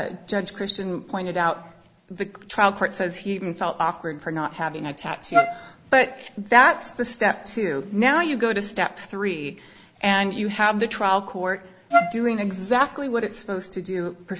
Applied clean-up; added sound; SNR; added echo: none; Wind instrument, woodwind instrument; -2 dB; none.